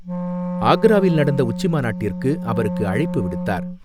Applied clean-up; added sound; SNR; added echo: none; Wind instrument, woodwind instrument; 5 dB; none.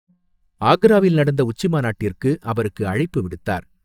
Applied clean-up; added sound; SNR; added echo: neural mask model DeepFilterNet 3.